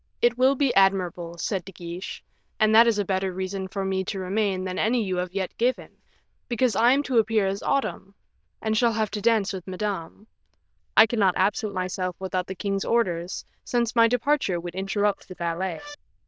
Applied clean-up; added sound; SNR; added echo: neural diffusion model UNIVERSE++.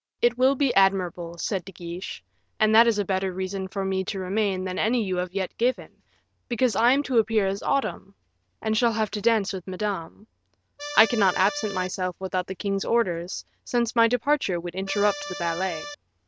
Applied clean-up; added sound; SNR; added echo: none; Accordion; 9 dB; none.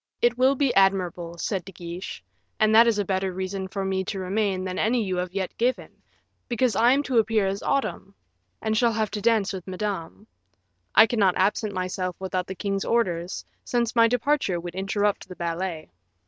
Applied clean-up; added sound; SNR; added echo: none; none; none; none.